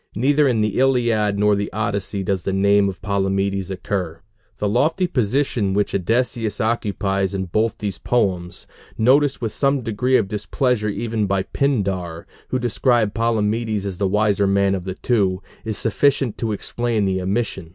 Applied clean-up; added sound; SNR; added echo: none; none; none; none.